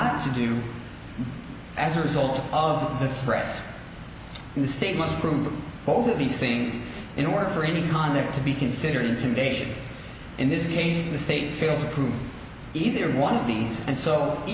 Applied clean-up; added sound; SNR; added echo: none; none; none; none.